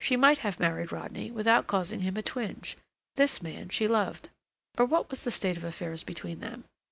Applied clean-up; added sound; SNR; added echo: none; none; none; none.